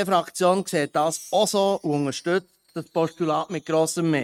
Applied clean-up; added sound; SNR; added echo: neural mask model RNNoise.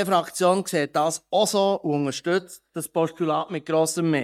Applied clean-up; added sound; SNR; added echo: neural mask model DeepFilterNet 3.